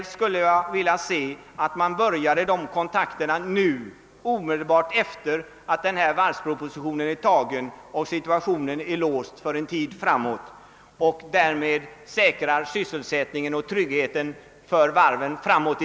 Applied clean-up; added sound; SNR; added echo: none; none; none; none.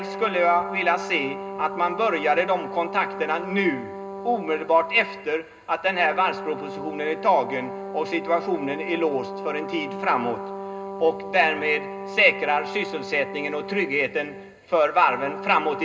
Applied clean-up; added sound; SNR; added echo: none; Brass instrument; 10 dB; reverberation time 0.2 s.